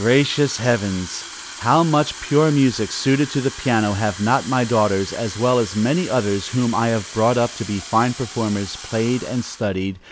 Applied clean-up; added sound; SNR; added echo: none; Fill (with liquid) / Water tap, faucet; 15 dB; none.